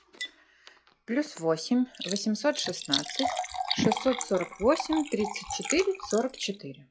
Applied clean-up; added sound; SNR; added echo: classical method log-MMSE.